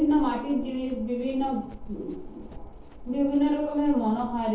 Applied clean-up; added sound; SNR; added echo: none; Run; 14 dB; reverberation time 0.7 s.